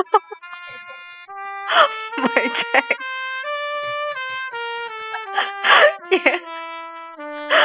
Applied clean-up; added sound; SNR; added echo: classical method spectral subtraction.